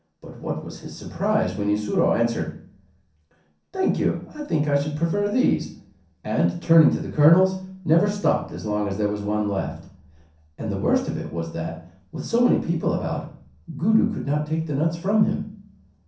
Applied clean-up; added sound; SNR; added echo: none; none; none; reverberation time 0.6 s.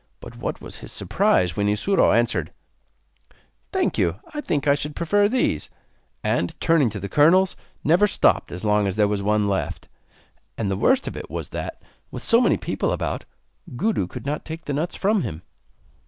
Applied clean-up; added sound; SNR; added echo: none; none; none; none.